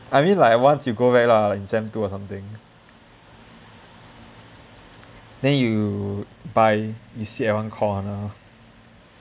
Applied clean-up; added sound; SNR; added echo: none; none; none; none.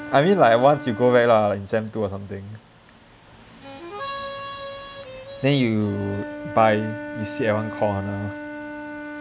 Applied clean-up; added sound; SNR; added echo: none; Harmonica + Wind instrument, woodwind instrument; 13 dB; none.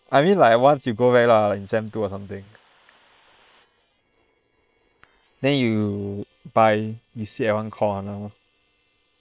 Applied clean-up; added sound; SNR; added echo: neural separator model SepFormer WHAM!.